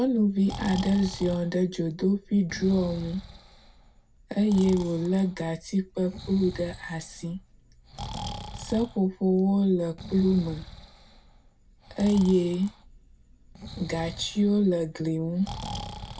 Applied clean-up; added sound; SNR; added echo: none; Breathing; 14 dB; reverberation time 0.4 s.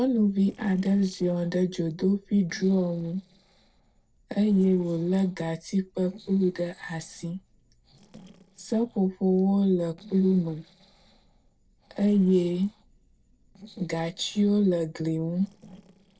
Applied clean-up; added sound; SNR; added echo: neural separator model SepFormer DNS4.